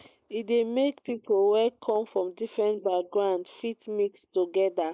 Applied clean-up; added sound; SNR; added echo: neural mask model Resemble Enhance denoiser.